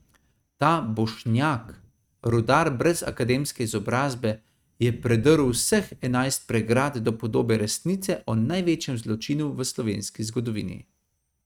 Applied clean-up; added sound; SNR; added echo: neural mask model RNNoise.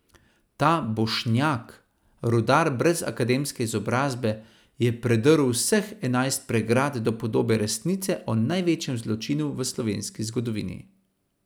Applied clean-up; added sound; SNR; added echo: none; none; none; none.